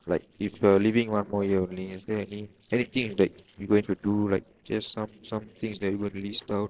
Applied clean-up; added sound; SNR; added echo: neural separator model SepFormer DNS4.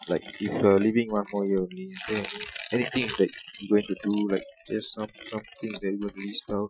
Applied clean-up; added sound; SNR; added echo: classical method Wiener filter.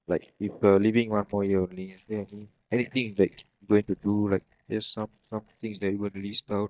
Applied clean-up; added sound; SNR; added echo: neural mask model DeepFilterNet 3.